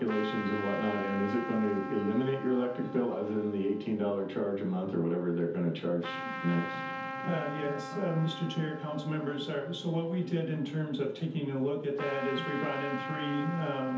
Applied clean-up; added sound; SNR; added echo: none; Trumpet; 9 dB; reverberation time 0.5 s.